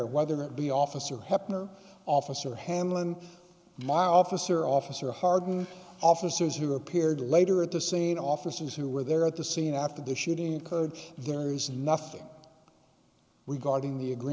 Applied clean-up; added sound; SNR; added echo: none; none; none; none.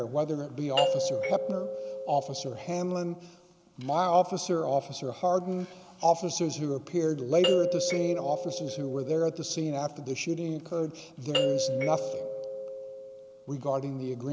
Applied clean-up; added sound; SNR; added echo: none; Doorbell; 2 dB; none.